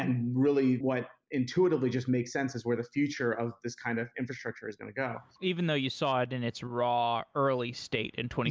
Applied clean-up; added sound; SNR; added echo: none; none; none; none.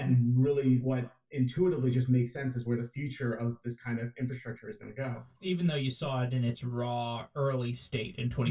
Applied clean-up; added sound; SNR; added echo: none; none; none; reverberation time 0.1 s.